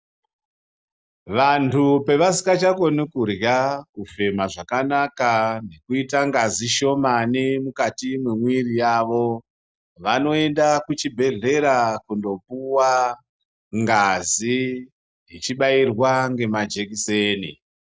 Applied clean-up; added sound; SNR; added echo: none; none; none; none.